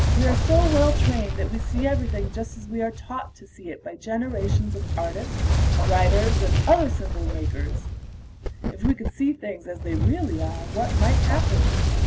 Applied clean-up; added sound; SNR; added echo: none; Fire; -4 dB; none.